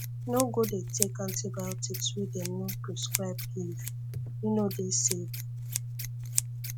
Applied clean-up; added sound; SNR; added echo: none; Scissors; 1 dB; none.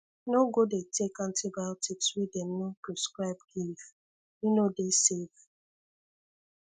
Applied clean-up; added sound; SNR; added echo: none; none; none; none.